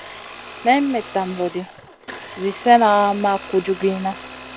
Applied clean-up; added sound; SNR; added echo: none; Domestic sounds, home sounds; 15 dB; none.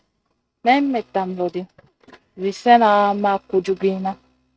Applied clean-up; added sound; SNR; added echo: neural mask model RNNoise.